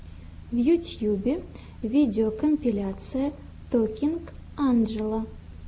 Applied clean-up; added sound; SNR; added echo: none; none; none; none.